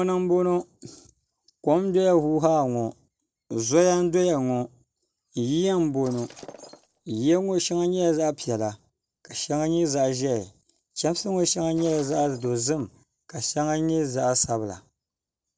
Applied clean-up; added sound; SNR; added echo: neural separator model SepFormer DNS4.